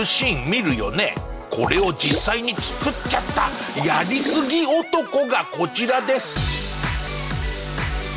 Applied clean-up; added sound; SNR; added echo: none; Splash, splatter; 8 dB; none.